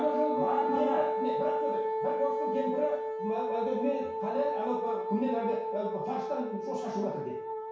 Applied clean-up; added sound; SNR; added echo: none; Wind instrument, woodwind instrument; 0 dB; reverberation time 0.6 s.